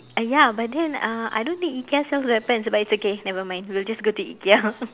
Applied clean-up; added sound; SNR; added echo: none; none; none; none.